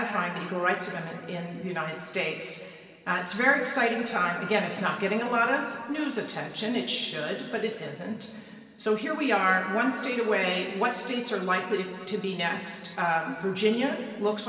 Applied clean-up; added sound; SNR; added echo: none; none; none; reverberation time 2.3 s.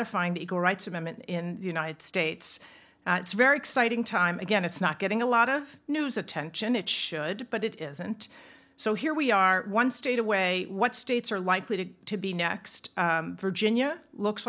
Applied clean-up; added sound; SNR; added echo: none; none; none; none.